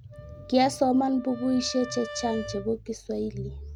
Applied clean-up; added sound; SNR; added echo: none; Wind instrument, woodwind instrument; 15 dB; none.